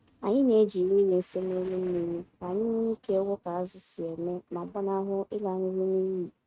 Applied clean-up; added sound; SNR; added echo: neural mask model RNNoise.